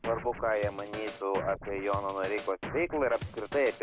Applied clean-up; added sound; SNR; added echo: none; Scratching (performance technique); 10 dB; none.